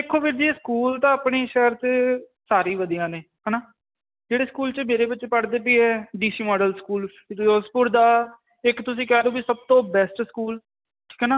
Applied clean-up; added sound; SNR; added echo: none; none; none; none.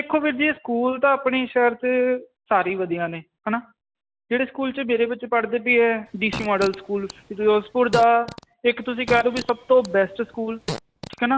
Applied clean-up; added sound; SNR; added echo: none; Fart; 14 dB; none.